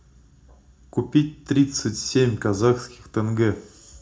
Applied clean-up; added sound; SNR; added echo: none; none; none; reverberation time 0.3 s.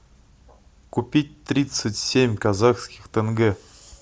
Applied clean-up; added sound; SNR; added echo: none; none; none; none.